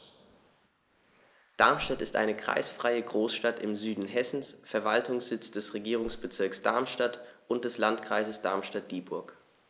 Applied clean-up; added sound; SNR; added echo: neural mask model Resemble Enhance denoiser.